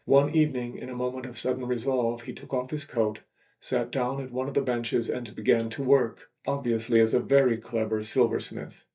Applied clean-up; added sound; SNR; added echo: neural mask model DeepFilterNet 3.